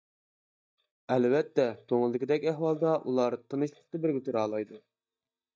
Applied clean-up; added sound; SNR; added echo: neural mask model DeepFilterNet 3.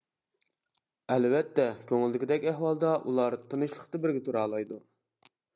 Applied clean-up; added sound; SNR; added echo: none; none; none; none.